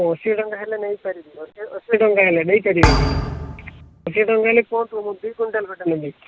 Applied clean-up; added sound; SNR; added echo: none; Thump, thud; 1 dB; none.